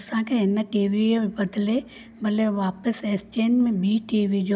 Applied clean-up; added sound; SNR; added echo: none; none; none; none.